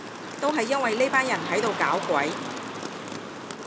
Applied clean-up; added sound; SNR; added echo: none; Rain + Car passing by / Traffic noise, roadway noise; 6 dB; none.